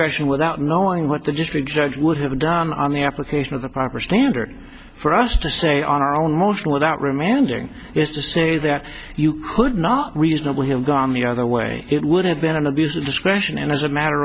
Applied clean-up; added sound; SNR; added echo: none; none; none; none.